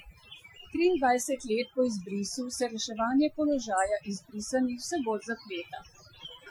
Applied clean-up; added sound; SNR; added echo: classical method Wiener filter.